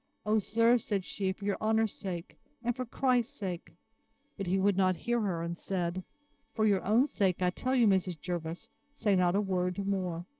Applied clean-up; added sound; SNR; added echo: neural separator model SepFormer DNS4.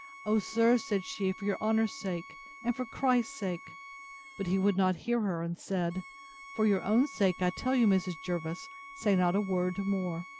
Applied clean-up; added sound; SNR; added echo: none; Bowed string instrument; 17 dB; none.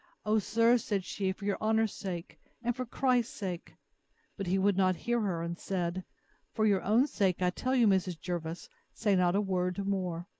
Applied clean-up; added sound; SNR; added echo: neural mask model Resemble Enhance denoiser.